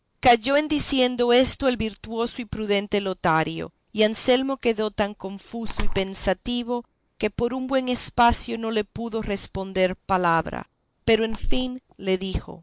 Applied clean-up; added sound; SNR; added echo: neural mask model Resemble Enhance denoiser.